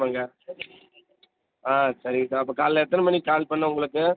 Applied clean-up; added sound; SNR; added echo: none; none; none; none.